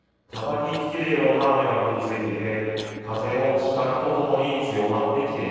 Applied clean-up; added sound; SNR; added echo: neural separator model SepFormer DNS4.